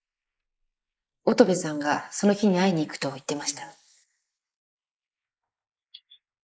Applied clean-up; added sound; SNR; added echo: neural mask model Resemble Enhance denoiser.